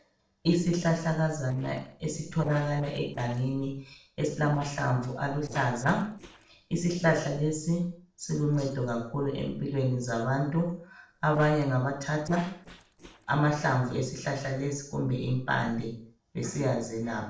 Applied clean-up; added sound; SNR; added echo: neural separator model SepFormer DNS4.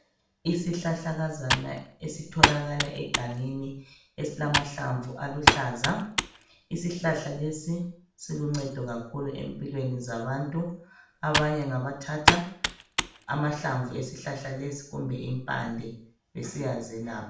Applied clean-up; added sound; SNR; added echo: none; Computer keyboard; -2 dB; reverberation time 0.5 s.